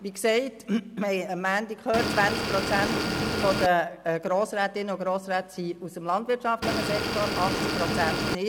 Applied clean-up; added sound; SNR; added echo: none; Motor vehicle (road) / Engine; 0 dB; none.